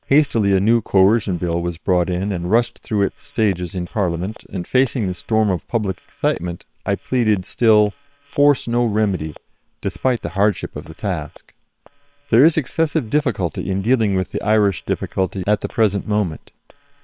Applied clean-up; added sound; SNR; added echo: neural separator model SepFormer WHAM!.